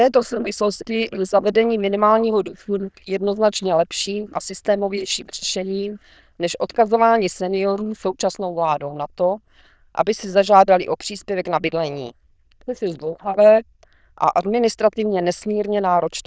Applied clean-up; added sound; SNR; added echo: neural diffusion model UNIVERSE++.